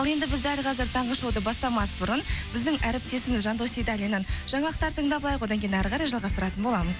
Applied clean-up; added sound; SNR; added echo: none; Explosion; 15 dB; none.